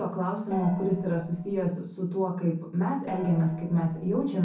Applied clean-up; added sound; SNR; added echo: none; Gong; 13 dB; reverberation time 0.6 s.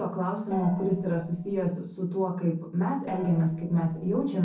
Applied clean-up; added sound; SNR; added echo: neural separator model SepFormer DNS4.